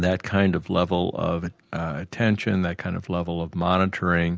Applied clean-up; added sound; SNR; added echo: none; none; none; none.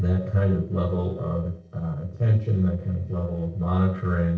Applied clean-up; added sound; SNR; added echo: neural separator model SepFormer DNS4.